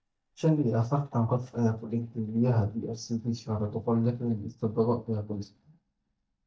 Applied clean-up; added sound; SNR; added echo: neural mask model DeepFilterNet 3.